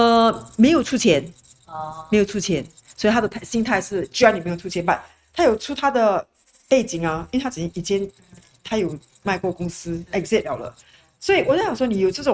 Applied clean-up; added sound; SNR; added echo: neural mask model RNNoise.